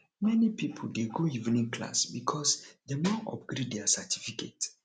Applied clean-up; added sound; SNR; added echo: none; none; none; none.